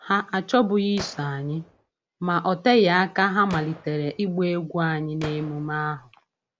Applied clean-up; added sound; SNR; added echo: none; Gunshot, gunfire; 19 dB; none.